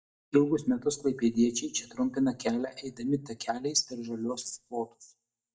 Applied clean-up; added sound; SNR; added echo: neural mask model DeepFilterNet 3.